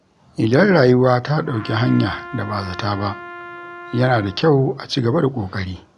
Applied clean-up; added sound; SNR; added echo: none; Trumpet; 16 dB; none.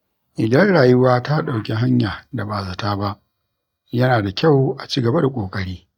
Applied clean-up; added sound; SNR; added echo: neural mask model DeepFilterNet 3.